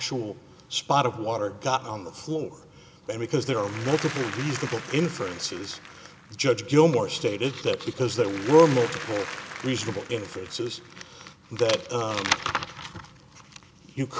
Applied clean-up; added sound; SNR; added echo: none; Applause / Crowd; 13 dB; none.